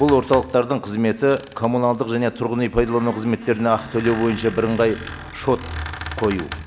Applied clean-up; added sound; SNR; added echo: none; Squeak; 14 dB; none.